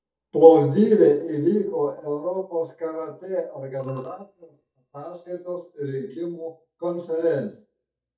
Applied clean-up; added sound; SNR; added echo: neural mask model DeepFilterNet 3.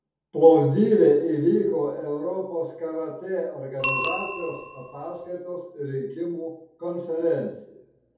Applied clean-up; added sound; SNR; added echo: none; Bicycle bell; 4 dB; reverberation time 0.7 s.